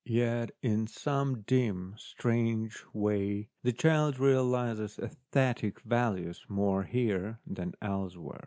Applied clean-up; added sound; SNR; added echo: none; none; none; none.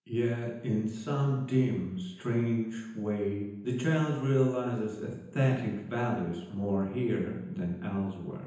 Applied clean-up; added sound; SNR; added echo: none; none; none; reverberation time 0.9 s.